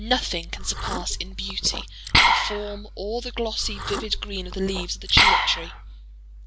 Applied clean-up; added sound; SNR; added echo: none; Liquid; -3 dB; none.